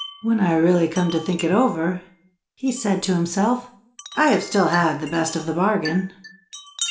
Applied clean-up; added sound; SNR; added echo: none; Wind chime; 16 dB; reverberation time 0.4 s.